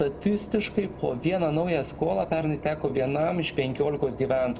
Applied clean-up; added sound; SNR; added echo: none; Engine / Boat, Water vehicle; 15 dB; reverberation time 0.3 s.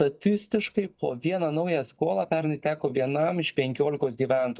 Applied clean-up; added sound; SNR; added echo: neural mask model DeepFilterNet 3.